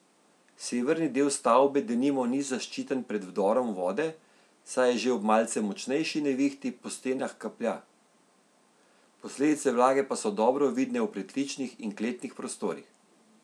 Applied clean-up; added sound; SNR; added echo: none; none; none; none.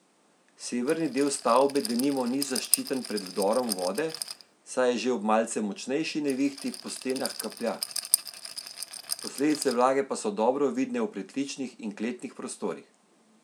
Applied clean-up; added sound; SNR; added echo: none; Rattle; 7 dB; none.